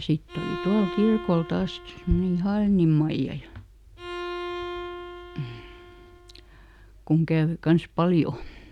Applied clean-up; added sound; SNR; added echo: none; Bowed string instrument; 12 dB; none.